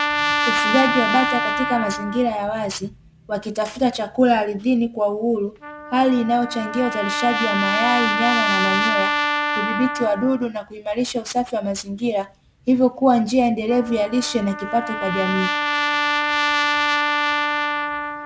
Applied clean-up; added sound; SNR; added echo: none; Trumpet; 2 dB; none.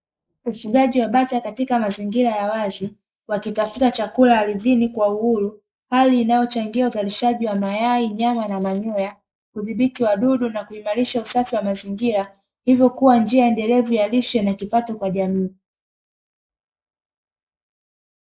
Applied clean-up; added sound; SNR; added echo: neural mask model Resemble Enhance denoiser.